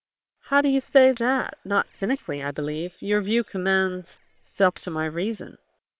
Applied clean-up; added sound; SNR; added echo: neural separator model SepFormer WHAM!.